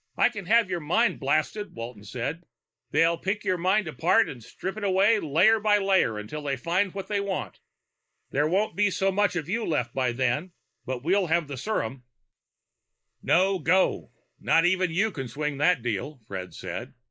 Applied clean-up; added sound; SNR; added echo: neural mask model Resemble Enhance denoiser.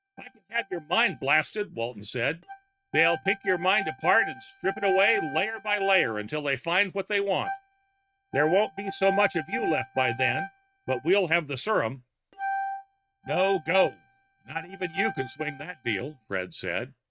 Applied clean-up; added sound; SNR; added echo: neural mask model RNNoise.